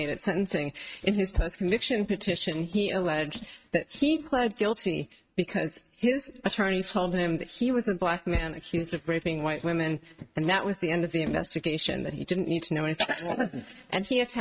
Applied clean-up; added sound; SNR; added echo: neural mask model RNNoise.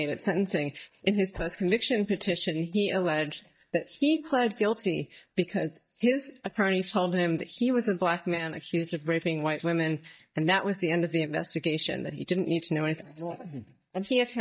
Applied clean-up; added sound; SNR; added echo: neural mask model DeepFilterNet 3.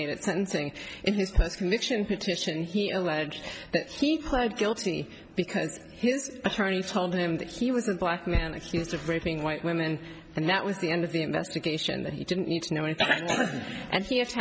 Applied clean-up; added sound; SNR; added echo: none; none; none; none.